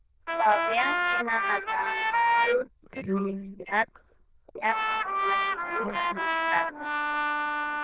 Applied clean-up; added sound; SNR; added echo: neural diffusion model UNIVERSE++.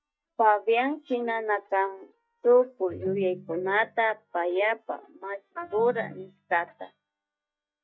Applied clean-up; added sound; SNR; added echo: neural mask model DeepFilterNet 3.